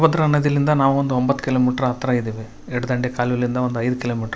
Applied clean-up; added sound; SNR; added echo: none; none; none; none.